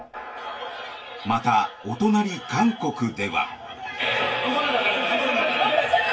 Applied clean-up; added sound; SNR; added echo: none; none; none; reverberation time 0.2 s.